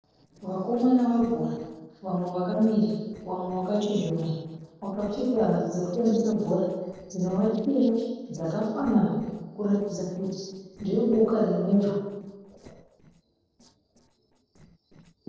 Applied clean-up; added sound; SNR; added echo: neural separator model SepFormer DNS4.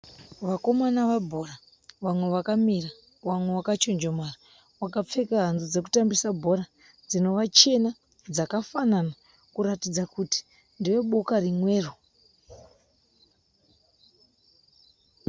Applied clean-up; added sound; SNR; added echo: none; none; none; none.